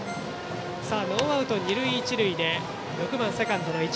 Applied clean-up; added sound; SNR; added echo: none; Ringtone; 19 dB; none.